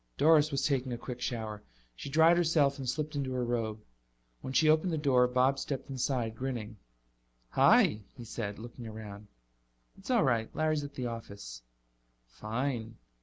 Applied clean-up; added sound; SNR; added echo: none; none; none; none.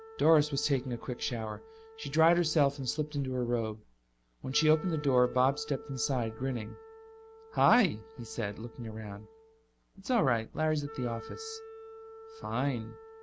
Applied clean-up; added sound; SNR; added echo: none; Wind instrument, woodwind instrument; 18 dB; none.